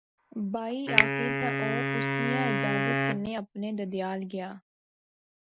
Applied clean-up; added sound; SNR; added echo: none; Finger snapping + Wind instrument, woodwind instrument; -5 dB; none.